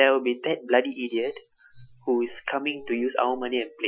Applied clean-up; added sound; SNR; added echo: classical method Wiener filter.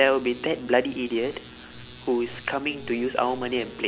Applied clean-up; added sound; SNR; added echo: none; Piano; 20 dB; none.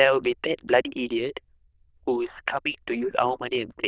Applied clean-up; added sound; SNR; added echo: neural diffusion model UNIVERSE++.